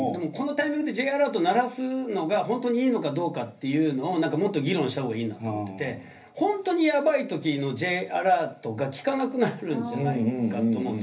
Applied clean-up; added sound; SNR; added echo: none; none; none; reverberation time 0.3 s.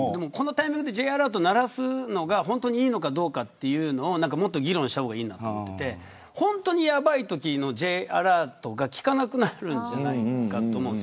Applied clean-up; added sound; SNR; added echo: none; none; none; none.